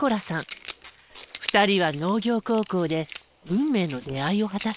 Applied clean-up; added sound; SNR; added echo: neural separator model SepFormer WHAM!.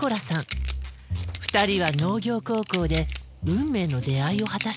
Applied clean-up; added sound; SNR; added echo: none; Chink, clink; 13 dB; none.